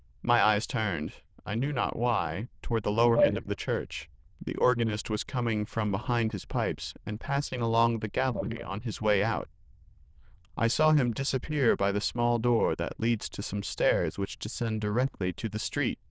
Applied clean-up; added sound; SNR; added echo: neural diffusion model UNIVERSE++.